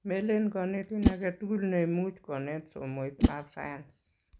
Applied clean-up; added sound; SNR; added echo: none; Whoosh, swoosh, swish; 2 dB; none.